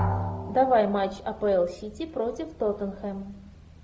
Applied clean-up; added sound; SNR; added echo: none; Drum; 8 dB; none.